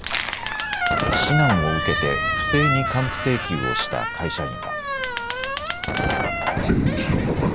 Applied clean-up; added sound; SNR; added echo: none; Fire + Squeak; 0 dB; none.